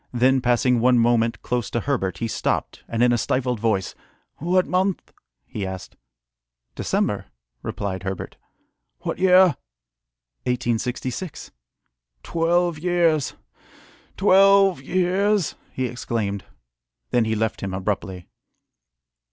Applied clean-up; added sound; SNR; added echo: none; none; none; none.